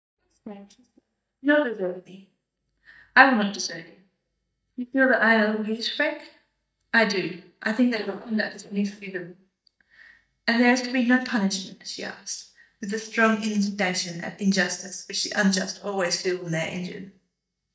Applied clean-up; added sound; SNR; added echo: neural mask model DeepFilterNet 3.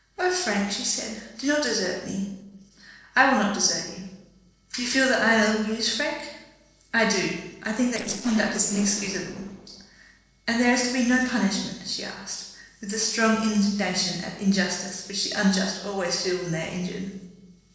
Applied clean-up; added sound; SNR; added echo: neural separator model SepFormer DNS4.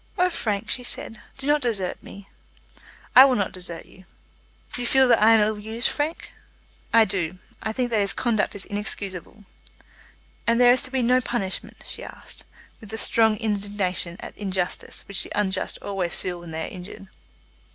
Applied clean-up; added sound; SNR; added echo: none; none; none; none.